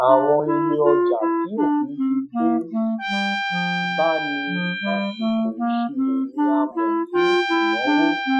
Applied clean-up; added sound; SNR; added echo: classical method Wiener filter.